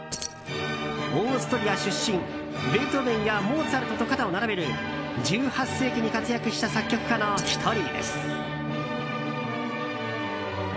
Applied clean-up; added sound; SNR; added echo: none; Keys jangling; 14 dB; none.